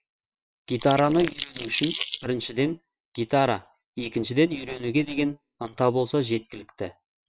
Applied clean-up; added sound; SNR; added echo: neural separator model SepFormer WHAM!.